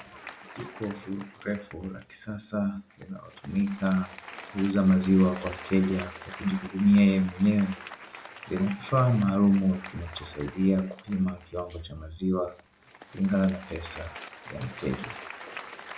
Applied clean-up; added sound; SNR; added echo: none; Applause; 17 dB; none.